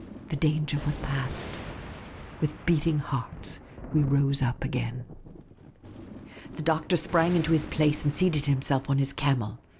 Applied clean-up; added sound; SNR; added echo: none; Thunder; 13 dB; none.